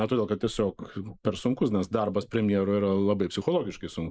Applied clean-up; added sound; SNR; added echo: neural mask model Resemble Enhance denoiser.